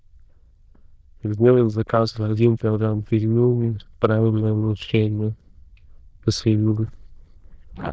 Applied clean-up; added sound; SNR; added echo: neural diffusion model UNIVERSE++.